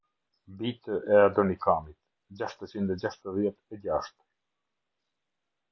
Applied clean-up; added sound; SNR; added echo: none; none; none; none.